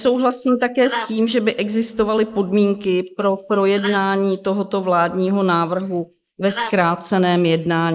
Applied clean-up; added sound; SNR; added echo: neural mask model Resemble Enhance denoiser.